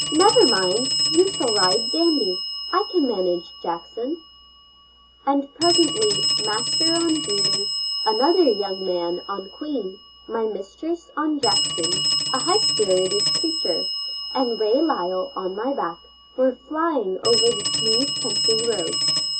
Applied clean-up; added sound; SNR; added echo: none; Telephone; 2 dB; reverberation time 0.2 s.